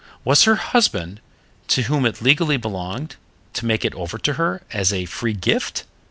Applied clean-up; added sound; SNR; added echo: none; none; none; none.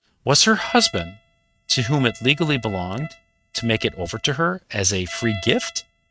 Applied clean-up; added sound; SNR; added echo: neural mask model RNNoise.